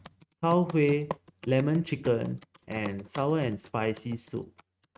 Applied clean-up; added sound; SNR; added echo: neural mask model RNNoise.